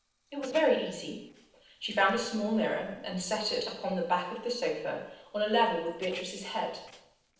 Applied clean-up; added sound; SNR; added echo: neural separator model SepFormer DNS4.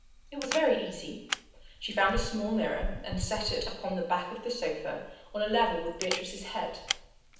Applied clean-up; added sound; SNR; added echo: none; Camera; 7 dB; reverberation time 0.9 s.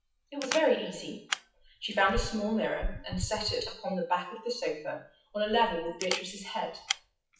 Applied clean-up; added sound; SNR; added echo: classical method WPE with log-MMSE.